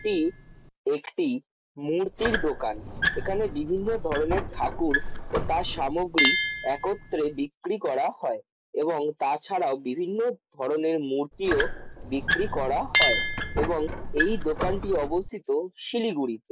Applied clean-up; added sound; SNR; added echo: none; Chink, clink + Squeak; 1 dB; none.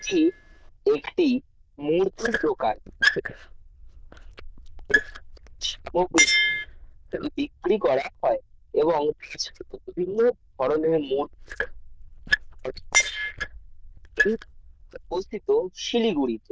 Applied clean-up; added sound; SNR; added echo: neural diffusion model UNIVERSE++.